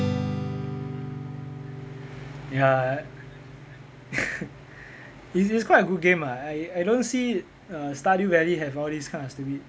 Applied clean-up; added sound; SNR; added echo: none; Strum; 10 dB; none.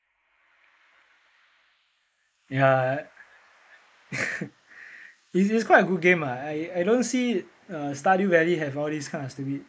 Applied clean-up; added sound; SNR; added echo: neural mask model Resemble Enhance denoiser.